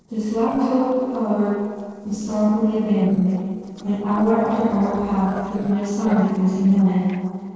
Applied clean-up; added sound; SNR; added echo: neural separator model SepFormer DNS4.